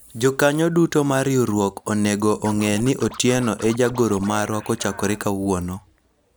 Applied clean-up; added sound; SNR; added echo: none; Scratching (performance technique); 19 dB; none.